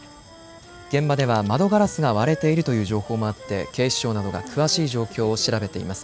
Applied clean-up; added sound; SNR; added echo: none; Wind instrument, woodwind instrument; 19 dB; none.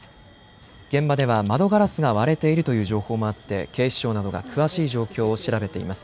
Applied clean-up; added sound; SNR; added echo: none; none; none; none.